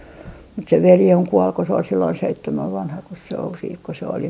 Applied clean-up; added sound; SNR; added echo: none; none; none; none.